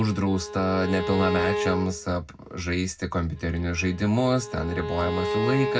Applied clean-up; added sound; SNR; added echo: none; Bowed string instrument; 6 dB; reverberation time 0.4 s.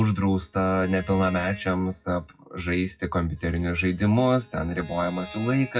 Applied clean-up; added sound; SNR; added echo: classical method WPE with log-MMSE.